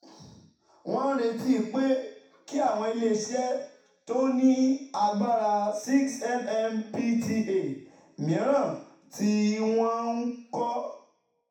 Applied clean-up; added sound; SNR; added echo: none; none; none; reverberation time 0.7 s.